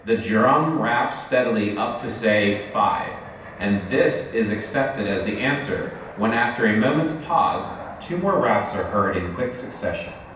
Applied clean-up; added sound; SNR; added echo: none; Fixed-wing aircraft, airplane; 18 dB; reverberation time 0.9 s.